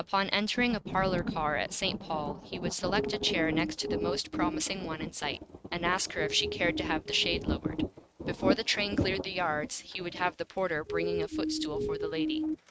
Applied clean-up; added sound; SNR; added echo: neural mask model RNNoise.